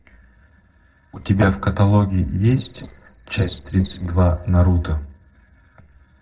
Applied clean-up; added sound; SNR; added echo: neural separator model SepFormer DNS4.